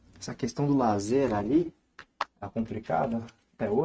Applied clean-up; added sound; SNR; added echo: neural mask model RNNoise.